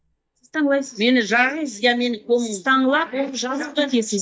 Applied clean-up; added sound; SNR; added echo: neural mask model DeepFilterNet 3.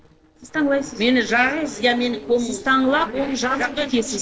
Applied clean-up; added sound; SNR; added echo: neural separator model SepFormer DNS4.